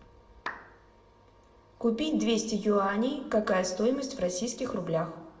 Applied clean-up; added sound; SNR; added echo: none; Clapping; 13 dB; reverberation time 0.8 s.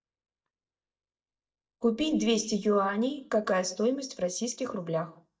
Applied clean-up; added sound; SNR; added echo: neural mask model DeepFilterNet 3.